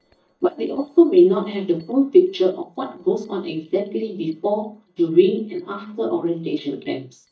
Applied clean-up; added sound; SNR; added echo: neural mask model DeepFilterNet 3.